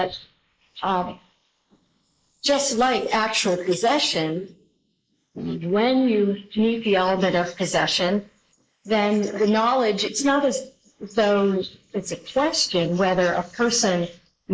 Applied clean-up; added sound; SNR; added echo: neural mask model Resemble Enhance denoiser.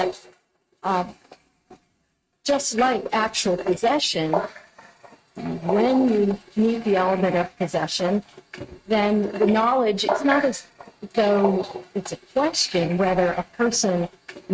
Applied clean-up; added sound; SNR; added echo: neural mask model RNNoise.